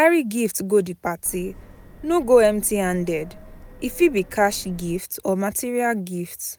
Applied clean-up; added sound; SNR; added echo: none; Subway, metro, underground; 19 dB; none.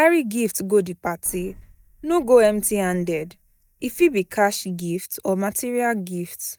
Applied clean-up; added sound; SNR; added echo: neural mask model DeepFilterNet 3.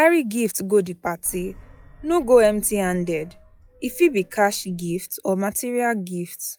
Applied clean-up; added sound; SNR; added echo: classical method log-MMSE.